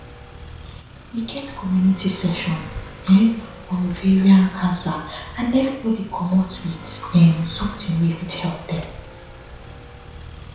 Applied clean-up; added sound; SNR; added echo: none; Motorcycle / Accelerating, revving, vroom; 16 dB; reverberation time 0.7 s.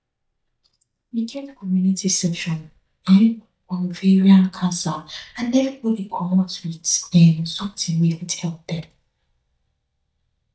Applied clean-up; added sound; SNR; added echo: neural mask model DeepFilterNet 3.